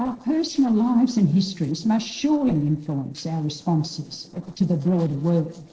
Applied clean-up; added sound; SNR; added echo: neural separator model SepFormer DNS4.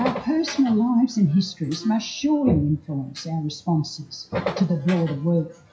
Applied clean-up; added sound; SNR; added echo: classical method WPE with log-MMSE.